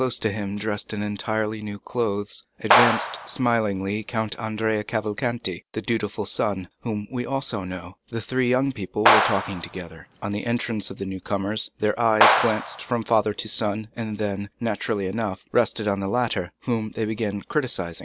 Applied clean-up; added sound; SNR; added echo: none; Clapping; -2 dB; none.